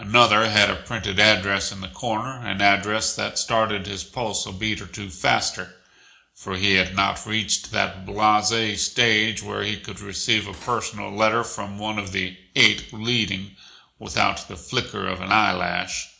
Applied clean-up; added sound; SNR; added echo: none; Cutlery, silverware; 18 dB; reverberation time 0.4 s.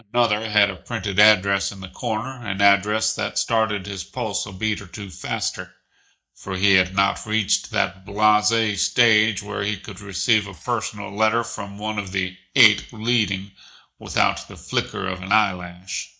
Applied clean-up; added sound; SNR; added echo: neural mask model DeepFilterNet 3.